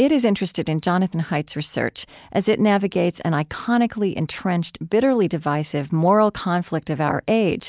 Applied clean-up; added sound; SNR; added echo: none; none; none; none.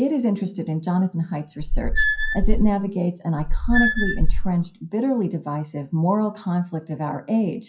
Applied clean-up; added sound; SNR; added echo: classical method WPE with log-MMSE.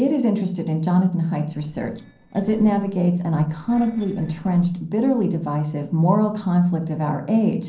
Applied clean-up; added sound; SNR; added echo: neural separator model SepFormer DNS4.